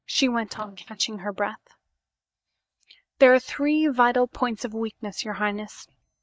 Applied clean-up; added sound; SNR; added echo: neural mask model DeepFilterNet 3.